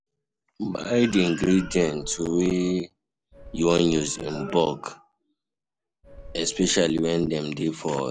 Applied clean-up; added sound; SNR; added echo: none; Subway, metro, underground / Doorbell; 17 dB; none.